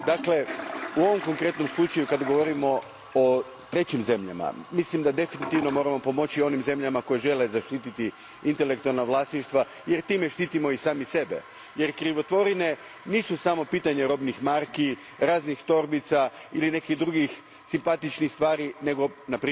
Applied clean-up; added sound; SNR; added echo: none; Toilet flush; 17 dB; none.